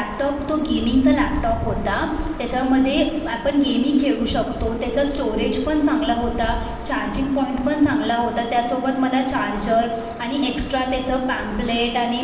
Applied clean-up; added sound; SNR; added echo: none; none; none; reverberation time 1.1 s.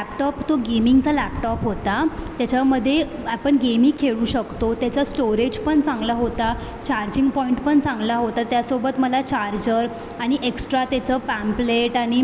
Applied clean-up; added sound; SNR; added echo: none; none; none; none.